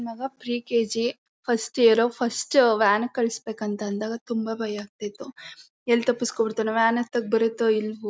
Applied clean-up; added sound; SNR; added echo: none; none; none; none.